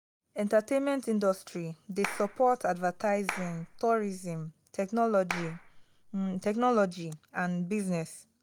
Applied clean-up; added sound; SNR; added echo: none; Clapping; 11 dB; none.